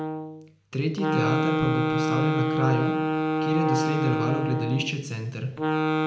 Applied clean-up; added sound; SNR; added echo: none; Wind instrument, woodwind instrument; -2 dB; reverberation time 0.7 s.